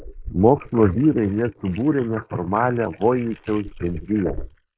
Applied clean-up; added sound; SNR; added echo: neural mask model Resemble Enhance denoiser.